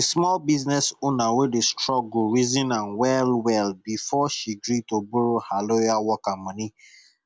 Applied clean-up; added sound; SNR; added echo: none; none; none; none.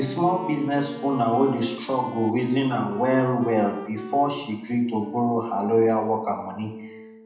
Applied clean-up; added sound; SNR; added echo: none; Wind instrument, woodwind instrument; 16 dB; reverberation time 0.7 s.